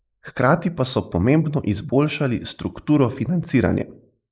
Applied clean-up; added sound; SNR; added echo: neural mask model Resemble Enhance denoiser.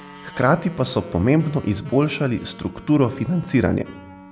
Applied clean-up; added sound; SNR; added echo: none; Wind instrument, woodwind instrument + Wind instrument, woodwind instrument; 19 dB; none.